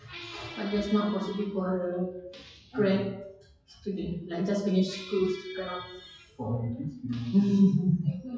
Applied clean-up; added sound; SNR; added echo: classical method WPE with log-MMSE.